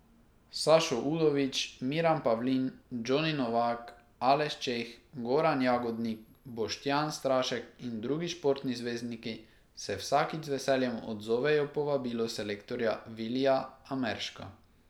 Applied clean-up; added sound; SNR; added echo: none; none; none; none.